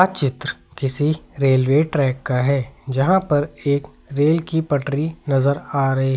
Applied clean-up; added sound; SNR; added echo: none; none; none; none.